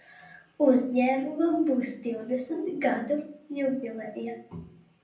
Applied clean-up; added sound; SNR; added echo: none; none; none; reverberation time 0.6 s.